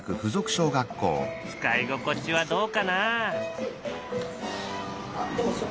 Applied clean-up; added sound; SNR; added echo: none; none; none; none.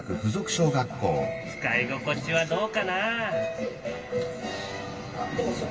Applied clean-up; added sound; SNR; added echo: none; none; none; reverberation time 2.4 s.